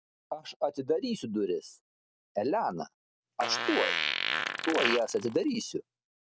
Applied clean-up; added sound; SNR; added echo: none; Fart; 1 dB; none.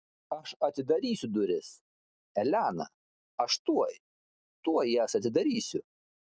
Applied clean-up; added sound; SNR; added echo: none; none; none; none.